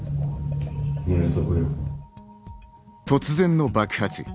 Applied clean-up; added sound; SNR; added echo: none; none; none; none.